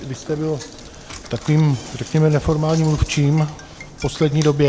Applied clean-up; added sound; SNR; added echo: none; Knock; 17 dB; none.